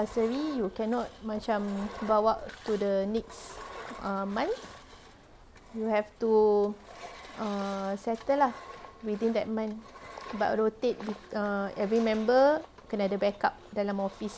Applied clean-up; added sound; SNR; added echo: none; Engine; 18 dB; none.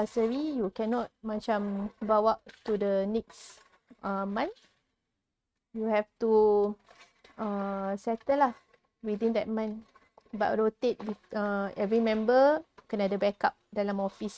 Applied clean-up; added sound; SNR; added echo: neural mask model RNNoise.